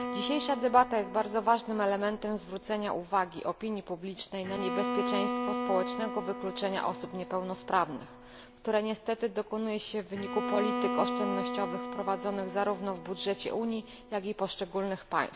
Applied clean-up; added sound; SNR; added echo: none; Bowed string instrument; 6 dB; none.